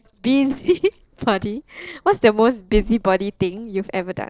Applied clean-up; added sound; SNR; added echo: neural separator model SepFormer DNS4.